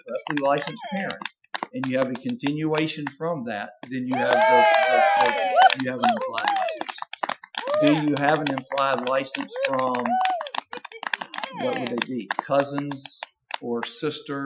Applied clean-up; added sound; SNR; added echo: classical method Wiener filter.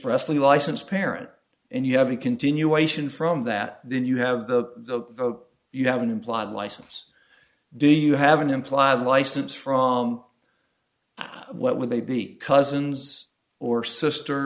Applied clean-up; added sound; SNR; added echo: none; none; none; none.